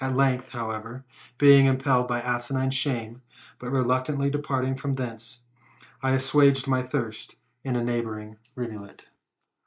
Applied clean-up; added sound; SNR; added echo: neural mask model Resemble Enhance denoiser.